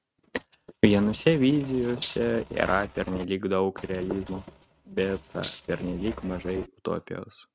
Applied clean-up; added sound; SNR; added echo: neural mask model RNNoise.